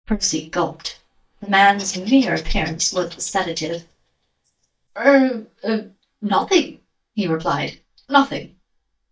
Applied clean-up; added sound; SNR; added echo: neural mask model DeepFilterNet 3.